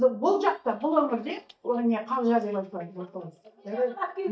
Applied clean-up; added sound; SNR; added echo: neural mask model DeepFilterNet 3.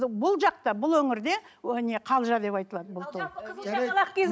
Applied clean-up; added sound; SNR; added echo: none; none; none; none.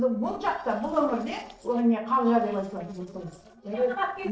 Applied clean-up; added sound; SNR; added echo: neural separator model SepFormer DNS4.